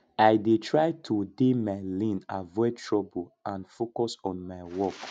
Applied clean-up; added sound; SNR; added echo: none; none; none; none.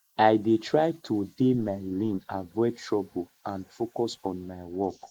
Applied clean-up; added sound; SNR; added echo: neural mask model Resemble Enhance denoiser.